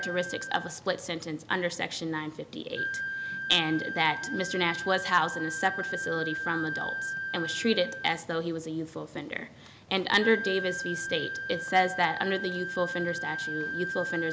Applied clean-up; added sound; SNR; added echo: none; Wind instrument, woodwind instrument; 6 dB; none.